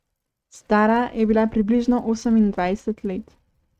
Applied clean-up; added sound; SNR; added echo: neural mask model RNNoise.